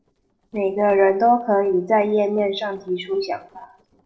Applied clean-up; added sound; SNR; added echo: neural separator model SepFormer DNS4.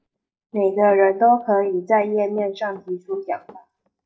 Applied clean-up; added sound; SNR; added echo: neural mask model DeepFilterNet 3.